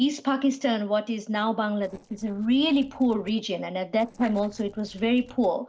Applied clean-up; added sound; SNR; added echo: neural separator model SepFormer DNS4.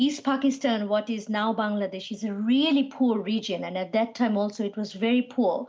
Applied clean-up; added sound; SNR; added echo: none; none; none; none.